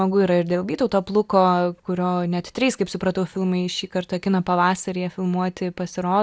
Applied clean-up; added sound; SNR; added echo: none; none; none; none.